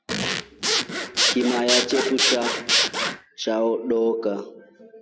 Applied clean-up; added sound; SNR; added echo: none; Zipper (clothing) / Sawing; -2 dB; none.